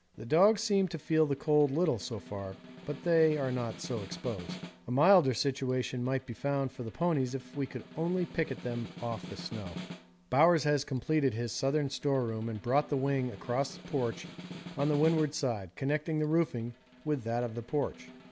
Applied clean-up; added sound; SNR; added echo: none; Snare drum; 17 dB; none.